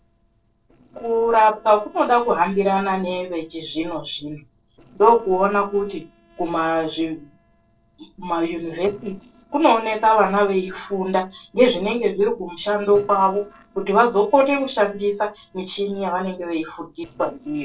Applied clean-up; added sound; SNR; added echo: neural separator model SepFormer DNS4.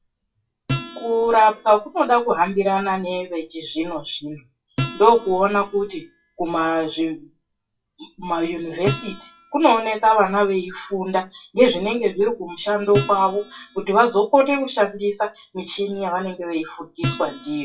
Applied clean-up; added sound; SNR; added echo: classical method WPE with log-MMSE.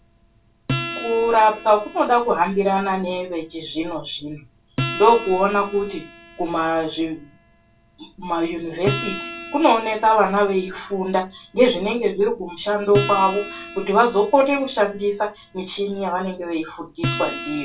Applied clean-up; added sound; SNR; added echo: none; Acoustic guitar; 12 dB; reverberation time 0.2 s.